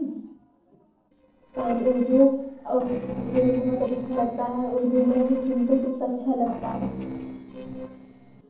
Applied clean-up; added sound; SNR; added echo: neural separator model SepFormer DNS4.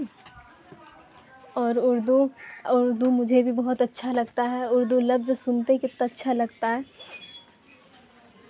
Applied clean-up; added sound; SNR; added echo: none; none; none; none.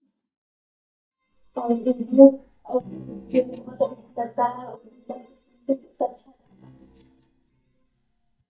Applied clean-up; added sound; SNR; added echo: neural mask model DeepFilterNet 3.